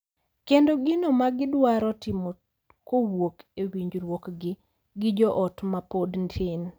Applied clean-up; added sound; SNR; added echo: none; none; none; none.